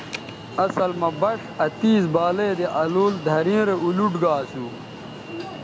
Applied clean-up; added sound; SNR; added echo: none; Alarm; 13 dB; none.